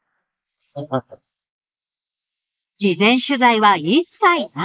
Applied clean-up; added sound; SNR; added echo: neural mask model Resemble Enhance denoiser.